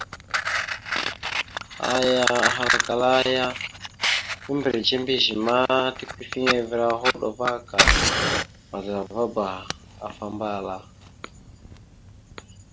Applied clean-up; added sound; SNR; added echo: none; Fire; 1 dB; none.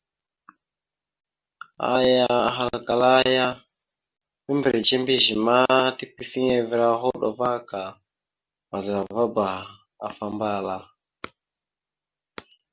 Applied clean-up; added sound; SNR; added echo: none; none; none; none.